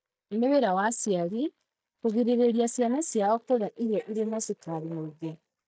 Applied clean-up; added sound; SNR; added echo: neural mask model DeepFilterNet 3.